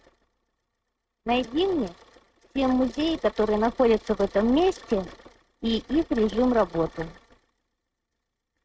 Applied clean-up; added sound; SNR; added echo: neural mask model RNNoise.